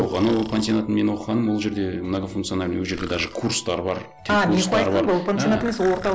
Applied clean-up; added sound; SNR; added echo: none; Breathing; 20 dB; none.